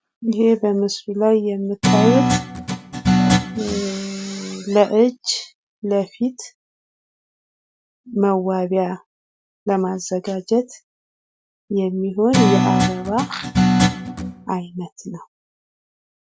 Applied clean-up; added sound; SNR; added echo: none; Guitar; -3 dB; none.